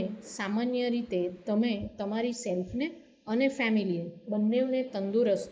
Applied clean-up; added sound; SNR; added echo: neural mask model Resemble Enhance denoiser.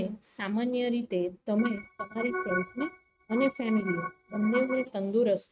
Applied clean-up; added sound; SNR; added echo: neural mask model RNNoise.